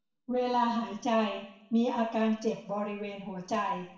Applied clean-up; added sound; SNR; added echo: none; none; none; reverberation time 0.7 s.